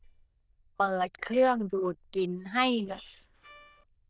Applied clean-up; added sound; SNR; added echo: neural diffusion model UNIVERSE++.